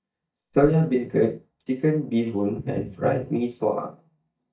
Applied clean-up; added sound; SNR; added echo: neural mask model DeepFilterNet 3.